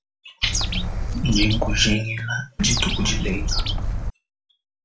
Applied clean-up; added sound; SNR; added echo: none; Bird; -2 dB; reverberation time 0.3 s.